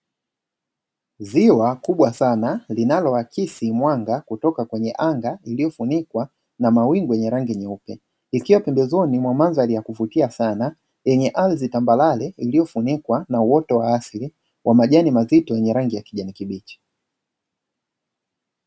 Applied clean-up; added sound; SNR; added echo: none; none; none; none.